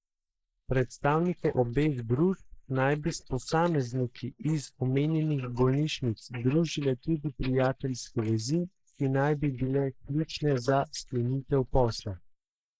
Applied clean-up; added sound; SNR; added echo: neural mask model Resemble Enhance denoiser.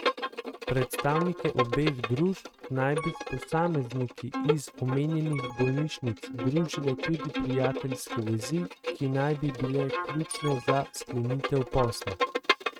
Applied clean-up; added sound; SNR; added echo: neural mask model RNNoise.